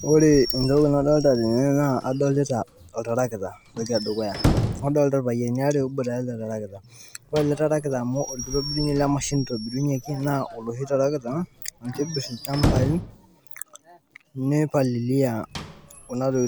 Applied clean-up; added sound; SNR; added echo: none; Squeak / Slam / Wood; 9 dB; none.